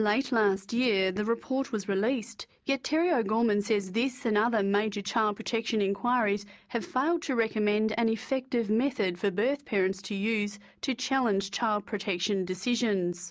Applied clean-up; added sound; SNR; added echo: none; none; none; none.